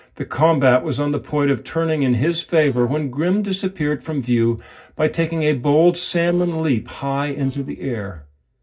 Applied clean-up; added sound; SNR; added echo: neural separator model SepFormer DNS4.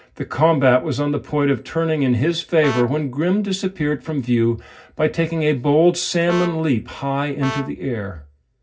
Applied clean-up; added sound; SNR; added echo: none; Brass instrument; 13 dB; reverberation time 0.4 s.